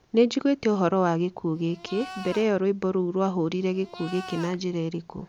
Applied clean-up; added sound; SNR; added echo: none; Livestock, farm animals, working animals; 16 dB; none.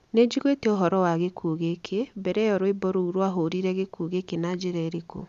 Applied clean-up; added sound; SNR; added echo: none; none; none; none.